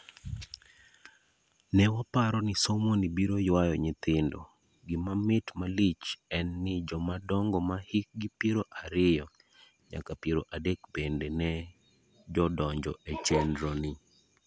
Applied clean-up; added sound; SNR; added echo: none; none; none; none.